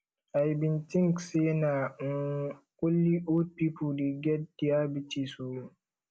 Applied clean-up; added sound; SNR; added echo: none; none; none; none.